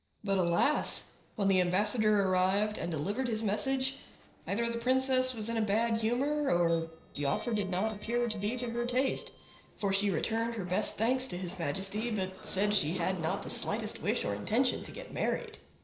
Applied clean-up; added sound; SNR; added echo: neural separator model SepFormer DNS4.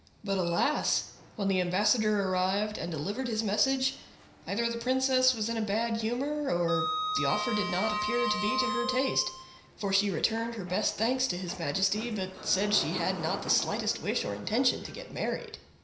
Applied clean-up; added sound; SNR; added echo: none; Sliding door; 9 dB; reverberation time 0.5 s.